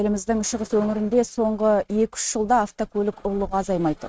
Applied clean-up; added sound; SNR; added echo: neural mask model RNNoise.